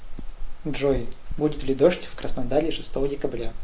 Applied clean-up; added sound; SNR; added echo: none; none; none; none.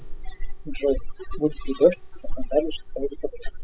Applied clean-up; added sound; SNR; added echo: classical method spectral subtraction.